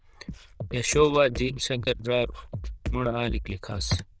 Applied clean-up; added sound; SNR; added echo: neural diffusion model UNIVERSE++.